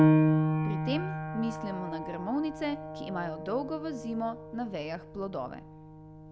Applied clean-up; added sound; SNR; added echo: none; Piano; -5 dB; none.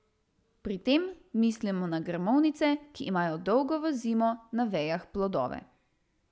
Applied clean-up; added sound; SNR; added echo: none; none; none; none.